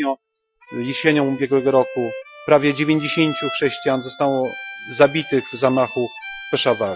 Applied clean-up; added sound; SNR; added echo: classical method Wiener filter.